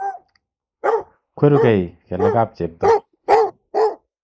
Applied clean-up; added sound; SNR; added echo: neural mask model Resemble Enhance denoiser.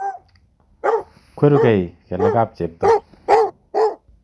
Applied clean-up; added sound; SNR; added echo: none; Bark; -1 dB; none.